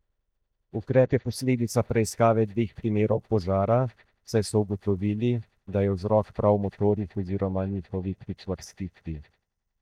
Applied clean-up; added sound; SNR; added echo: neural mask model DeepFilterNet 3.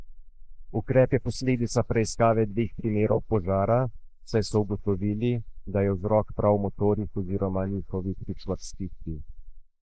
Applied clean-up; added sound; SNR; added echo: neural mask model Resemble Enhance denoiser.